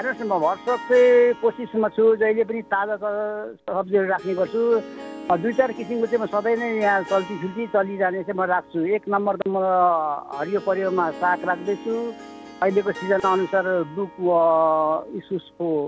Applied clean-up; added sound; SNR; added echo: none; Harp; 17 dB; none.